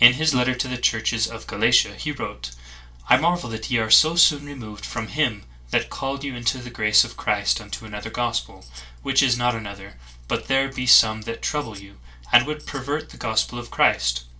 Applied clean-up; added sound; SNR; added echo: none; Tambourine; 20 dB; reverberation time 0.2 s.